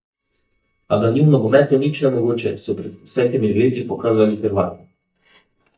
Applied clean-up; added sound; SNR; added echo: neural mask model DeepFilterNet 3.